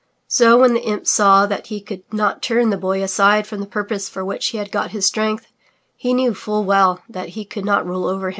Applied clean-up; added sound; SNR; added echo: none; none; none; none.